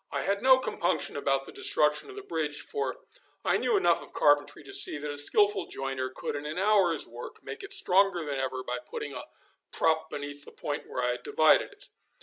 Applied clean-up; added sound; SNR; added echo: none; none; none; none.